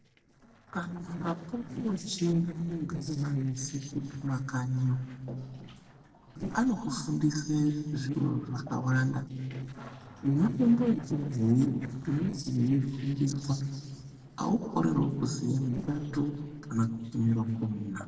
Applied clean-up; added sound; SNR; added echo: neural separator model SepFormer DNS4.